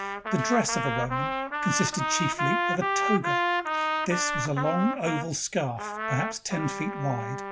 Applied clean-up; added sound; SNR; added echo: none; Trumpet; 0 dB; none.